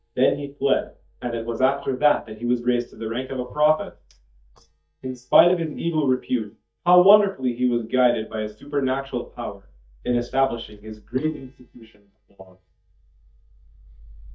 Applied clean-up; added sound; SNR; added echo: neural mask model DeepFilterNet 3.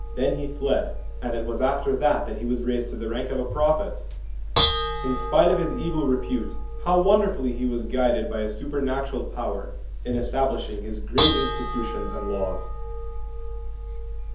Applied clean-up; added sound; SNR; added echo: none; Dishes, pots, and pans / Bell; 1 dB; reverberation time 0.5 s.